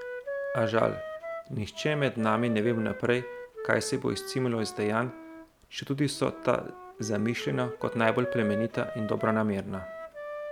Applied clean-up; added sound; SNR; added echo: none; Wind instrument, woodwind instrument; 9 dB; none.